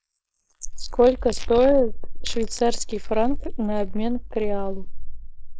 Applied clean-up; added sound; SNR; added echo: neural mask model Resemble Enhance denoiser.